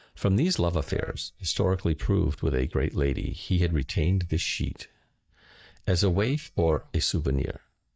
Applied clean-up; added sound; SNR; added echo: neural mask model DeepFilterNet 3.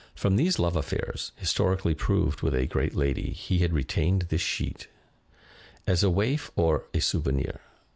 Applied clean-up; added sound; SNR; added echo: none; none; none; none.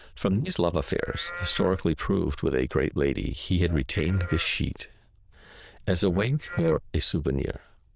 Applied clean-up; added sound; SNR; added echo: neural diffusion model UNIVERSE++.